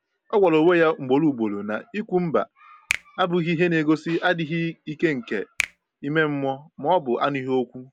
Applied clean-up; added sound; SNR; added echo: none; Finger snapping; 14 dB; none.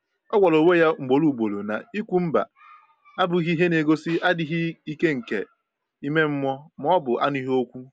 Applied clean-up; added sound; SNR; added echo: none; none; none; none.